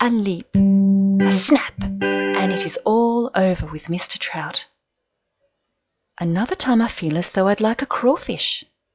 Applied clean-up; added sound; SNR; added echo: classical method log-MMSE.